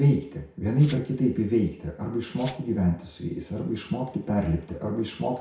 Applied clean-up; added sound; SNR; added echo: none; Glass; 19 dB; reverberation time 0.6 s.